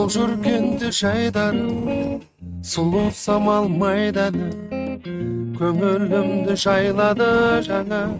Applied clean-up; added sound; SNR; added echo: neural mask model RNNoise.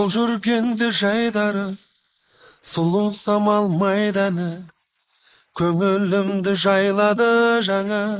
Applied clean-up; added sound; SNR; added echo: neural mask model Resemble Enhance denoiser.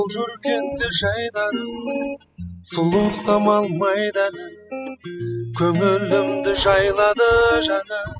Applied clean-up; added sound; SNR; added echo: classical method spectral subtraction.